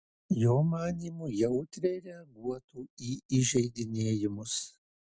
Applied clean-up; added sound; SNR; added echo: none; none; none; none.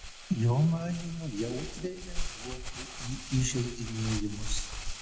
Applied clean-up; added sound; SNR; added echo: none; Crumpling, crinkling; 5 dB; reverberation time 1.2 s.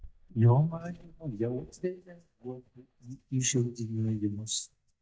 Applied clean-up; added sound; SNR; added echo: neural mask model DeepFilterNet 3.